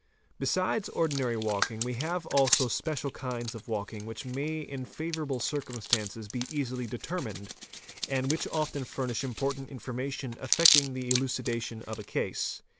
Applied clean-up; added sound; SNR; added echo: none; Hands; 4 dB; none.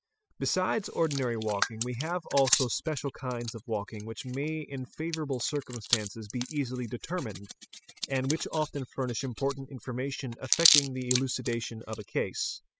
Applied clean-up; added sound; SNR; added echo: classical method spectral subtraction.